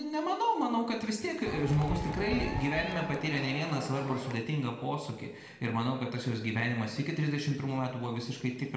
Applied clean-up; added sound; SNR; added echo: none; Crowd; 6 dB; reverberation time 1.0 s.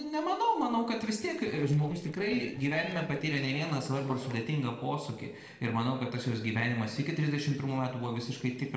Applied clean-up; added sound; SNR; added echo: neural separator model SepFormer DNS4.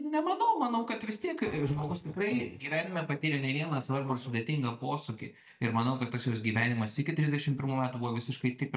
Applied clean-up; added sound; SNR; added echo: neural mask model DeepFilterNet 3.